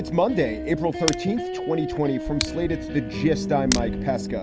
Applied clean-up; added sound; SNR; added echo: none; Tick; 11 dB; none.